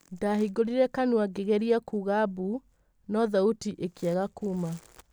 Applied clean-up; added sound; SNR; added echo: none; none; none; none.